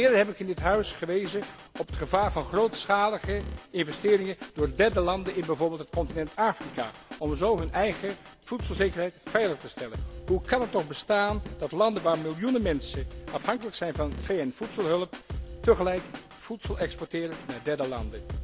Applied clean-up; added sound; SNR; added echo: none; Drum kit; 10 dB; none.